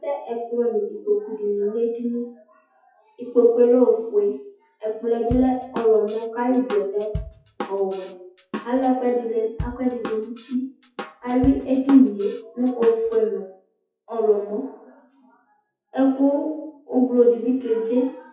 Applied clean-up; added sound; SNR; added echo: classical method WPE with log-MMSE.